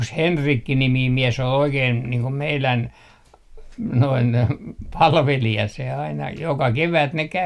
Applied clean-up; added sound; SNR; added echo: none; none; none; none.